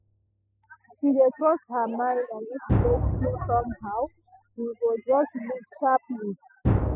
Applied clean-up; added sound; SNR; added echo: classical method spectral subtraction.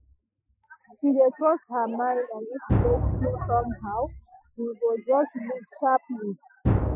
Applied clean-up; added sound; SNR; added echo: classical method Wiener filter.